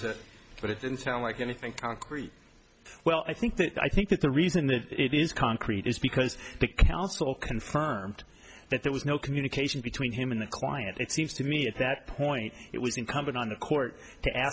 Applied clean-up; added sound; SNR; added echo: none; none; none; none.